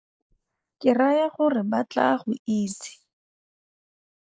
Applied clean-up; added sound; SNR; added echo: neural mask model Resemble Enhance denoiser.